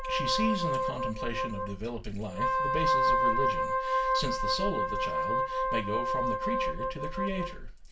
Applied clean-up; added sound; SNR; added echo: none; Wind instrument, woodwind instrument; -4 dB; reverberation time 0.2 s.